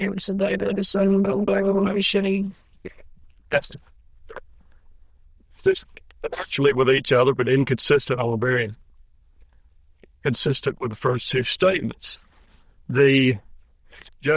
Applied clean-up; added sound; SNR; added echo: neural diffusion model UNIVERSE++.